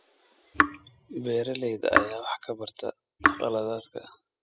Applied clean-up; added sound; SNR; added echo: classical method spectral subtraction.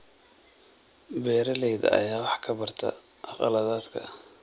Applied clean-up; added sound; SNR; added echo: none; none; none; none.